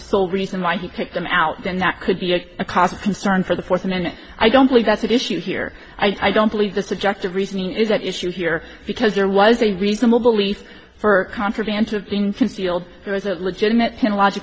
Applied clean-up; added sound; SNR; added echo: none; none; none; none.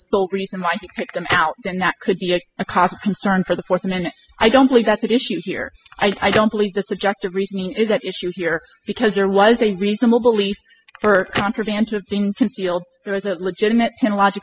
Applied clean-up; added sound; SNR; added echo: classical method spectral subtraction.